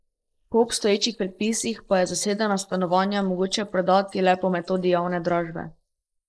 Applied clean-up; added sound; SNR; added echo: neural mask model Resemble Enhance denoiser.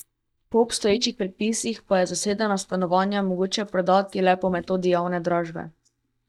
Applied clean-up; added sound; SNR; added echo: neural mask model DeepFilterNet 3.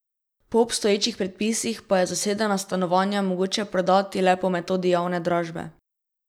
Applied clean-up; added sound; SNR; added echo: none; none; none; none.